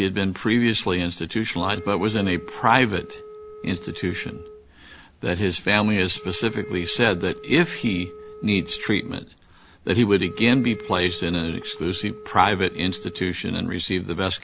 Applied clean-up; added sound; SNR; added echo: none; Wind instrument, woodwind instrument; 16 dB; none.